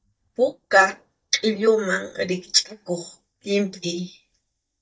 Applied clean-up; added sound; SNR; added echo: neural mask model DeepFilterNet 3.